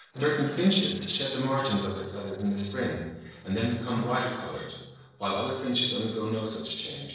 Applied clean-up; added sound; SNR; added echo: neural separator model SepFormer DNS4.